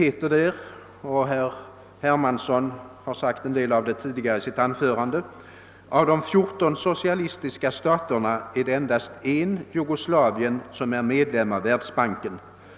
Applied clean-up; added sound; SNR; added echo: none; none; none; none.